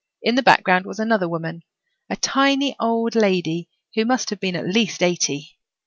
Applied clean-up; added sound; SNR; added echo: none; none; none; none.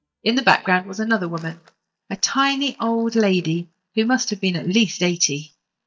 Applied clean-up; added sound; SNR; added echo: neural mask model DeepFilterNet 3.